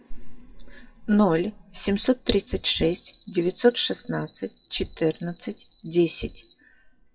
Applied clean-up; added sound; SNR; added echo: classical method WPE with log-MMSE.